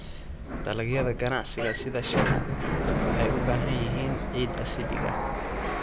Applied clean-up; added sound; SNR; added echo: none; Sliding door; 1 dB; none.